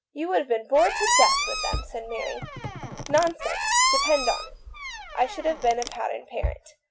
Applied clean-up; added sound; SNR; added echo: none; Squeak; 1 dB; none.